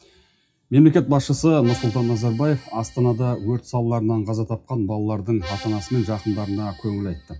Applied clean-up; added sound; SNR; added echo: classical method WPE with log-MMSE.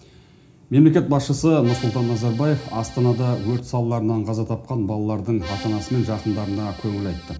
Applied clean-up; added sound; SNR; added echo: none; Accordion; 16 dB; reverberation time 0.4 s.